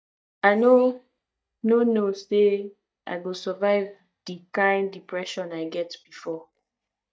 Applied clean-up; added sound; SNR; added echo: neural mask model DeepFilterNet 3.